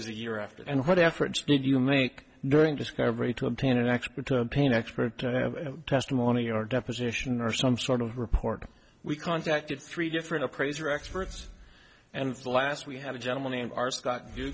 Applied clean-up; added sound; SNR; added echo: none; none; none; none.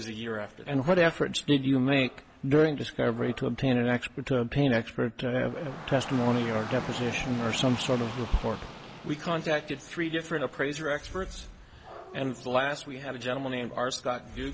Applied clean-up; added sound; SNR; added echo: none; Rain / Dog; 15 dB; none.